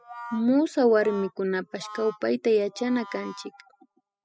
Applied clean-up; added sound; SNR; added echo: classical method spectral subtraction.